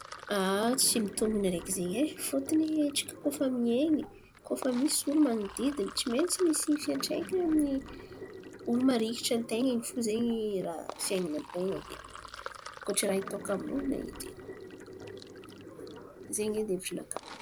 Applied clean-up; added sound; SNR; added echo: none; Sink (filling or washing); 14 dB; none.